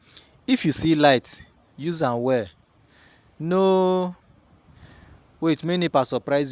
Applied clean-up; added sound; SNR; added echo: none; none; none; none.